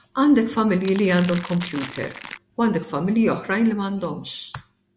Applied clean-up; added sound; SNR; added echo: none; Crackle; 15 dB; none.